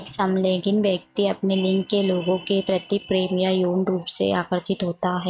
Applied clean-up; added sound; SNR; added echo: neural mask model RNNoise.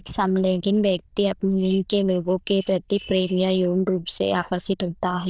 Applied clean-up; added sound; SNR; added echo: neural diffusion model UNIVERSE++.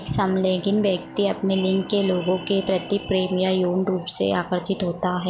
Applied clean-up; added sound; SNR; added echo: none; Bowed string instrument; 19 dB; none.